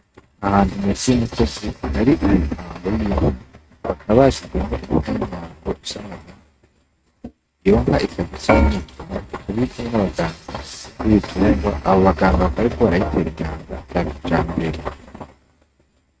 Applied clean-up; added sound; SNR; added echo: neural mask model RNNoise.